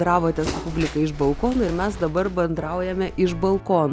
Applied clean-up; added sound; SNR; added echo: none; Bird; 11 dB; none.